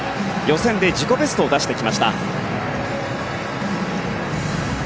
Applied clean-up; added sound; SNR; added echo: none; none; none; none.